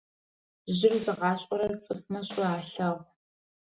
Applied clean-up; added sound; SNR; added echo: none; Snare drum; 19 dB; none.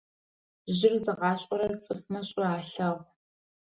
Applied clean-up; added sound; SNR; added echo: none; none; none; none.